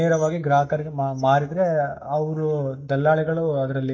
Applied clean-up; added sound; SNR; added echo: neural mask model DeepFilterNet 3.